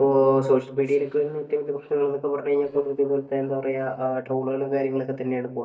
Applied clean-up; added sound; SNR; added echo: neural mask model DeepFilterNet 3.